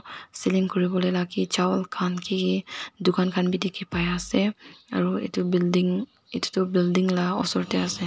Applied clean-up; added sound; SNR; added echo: none; Bass drum; 15 dB; none.